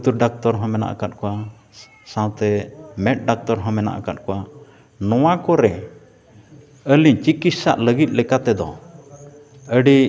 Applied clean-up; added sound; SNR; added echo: none; none; none; none.